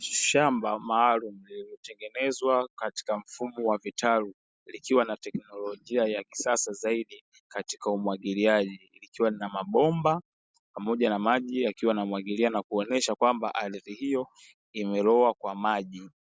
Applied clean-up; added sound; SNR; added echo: none; none; none; none.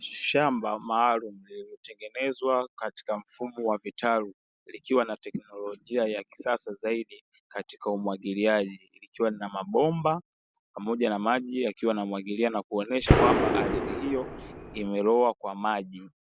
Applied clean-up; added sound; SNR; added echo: none; Gunshot, gunfire; -3 dB; none.